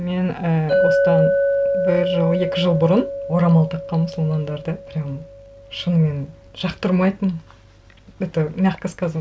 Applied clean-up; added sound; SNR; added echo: none; Chink, clink; 3 dB; none.